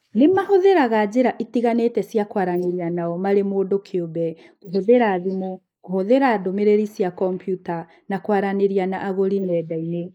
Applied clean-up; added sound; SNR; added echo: neural mask model Resemble Enhance denoiser.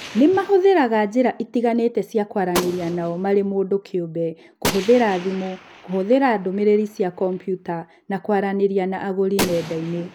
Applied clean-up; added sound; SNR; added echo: none; Gunshot, gunfire; 14 dB; none.